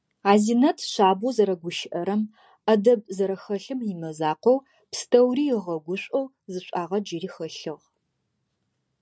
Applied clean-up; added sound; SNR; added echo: none; none; none; none.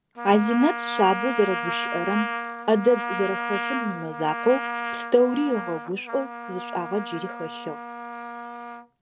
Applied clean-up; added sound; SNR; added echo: none; Trumpet; 6 dB; none.